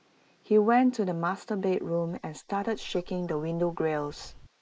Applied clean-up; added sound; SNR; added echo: neural mask model Resemble Enhance denoiser.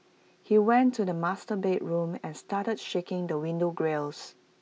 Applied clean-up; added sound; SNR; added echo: none; none; none; none.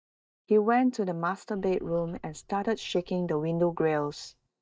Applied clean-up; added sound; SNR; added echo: neural mask model DeepFilterNet 3.